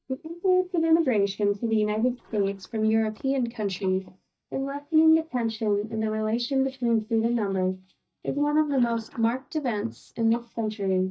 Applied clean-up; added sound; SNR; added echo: neural mask model DeepFilterNet 3.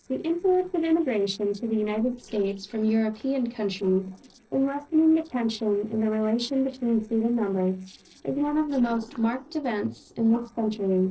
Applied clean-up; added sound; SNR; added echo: neural separator model SepFormer DNS4.